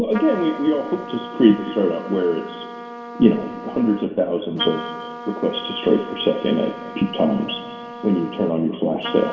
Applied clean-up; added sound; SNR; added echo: none; Trumpet; 13 dB; reverberation time 2.3 s.